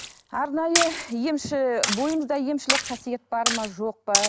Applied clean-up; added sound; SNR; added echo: none; Splash, splatter; 2 dB; none.